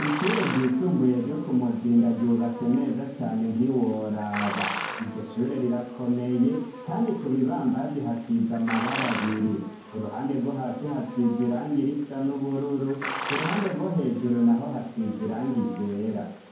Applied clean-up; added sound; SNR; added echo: none; Livestock, farm animals, working animals; 11 dB; reverberation time 0.9 s.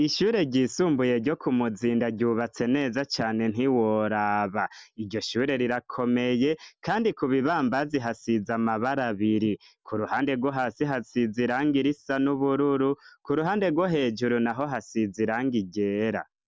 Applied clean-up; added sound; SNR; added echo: none; none; none; none.